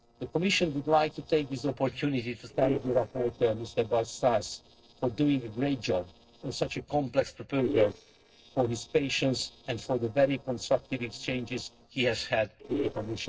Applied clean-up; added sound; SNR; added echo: neural separator model SepFormer DNS4.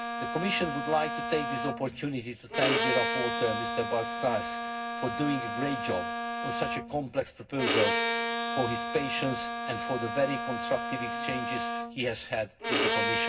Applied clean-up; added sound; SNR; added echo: none; Bowed string instrument; 0 dB; reverberation time 0.4 s.